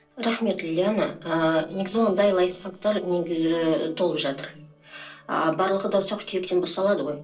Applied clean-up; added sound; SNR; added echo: neural separator model SepFormer DNS4.